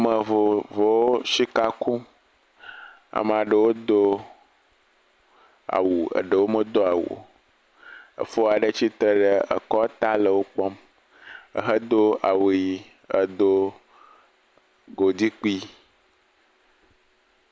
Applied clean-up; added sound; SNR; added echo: none; none; none; none.